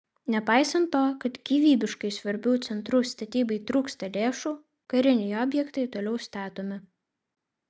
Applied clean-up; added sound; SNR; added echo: none; none; none; none.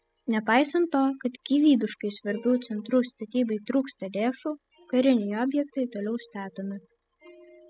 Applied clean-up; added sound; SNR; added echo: classical method spectral subtraction.